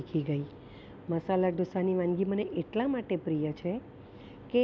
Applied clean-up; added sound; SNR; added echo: none; none; none; none.